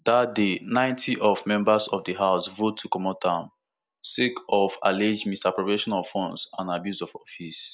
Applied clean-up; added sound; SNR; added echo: none; none; none; none.